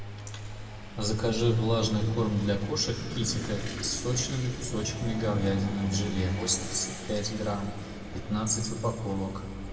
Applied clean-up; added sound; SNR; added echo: none; Engine / Vehicle; 9 dB; reverberation time 1.9 s.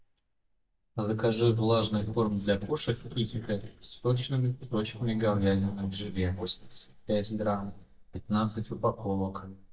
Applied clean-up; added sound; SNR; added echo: neural mask model DeepFilterNet 3.